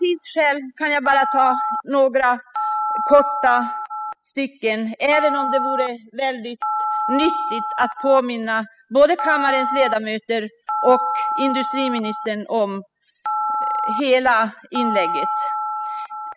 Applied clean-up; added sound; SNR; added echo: classical method spectral subtraction.